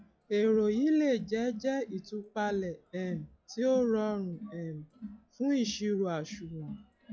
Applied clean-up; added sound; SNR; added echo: classical method log-MMSE.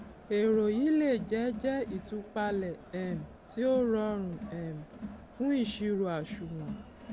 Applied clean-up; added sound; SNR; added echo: none; Crowd; 13 dB; none.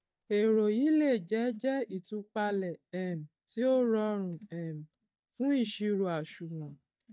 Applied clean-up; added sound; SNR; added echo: neural mask model DeepFilterNet 3.